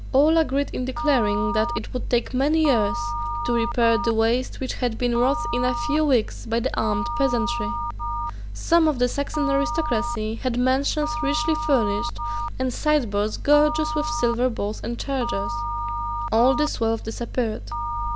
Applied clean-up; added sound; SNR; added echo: none; Telephone; 8 dB; none.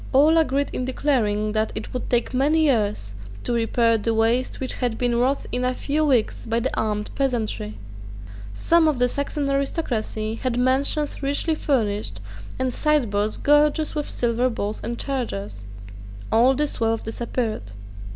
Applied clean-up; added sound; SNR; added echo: none; none; none; none.